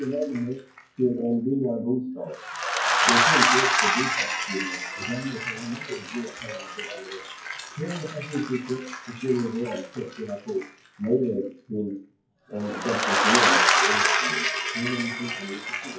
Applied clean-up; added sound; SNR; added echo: classical method WPE with log-MMSE.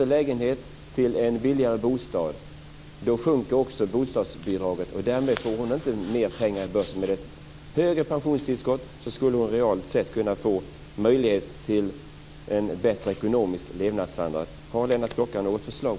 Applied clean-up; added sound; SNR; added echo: none; none; none; none.